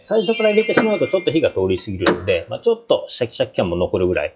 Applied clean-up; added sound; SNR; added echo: classical method log-MMSE.